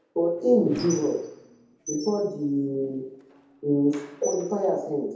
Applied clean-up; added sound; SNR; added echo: none; Squeak; 18 dB; reverberation time 0.7 s.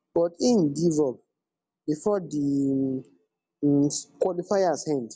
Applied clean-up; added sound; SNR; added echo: none; none; none; none.